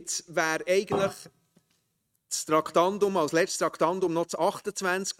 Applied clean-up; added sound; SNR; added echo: neural mask model RNNoise.